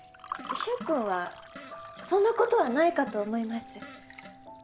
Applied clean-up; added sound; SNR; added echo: none; Fart + Fill (with liquid) / Water; 14 dB; none.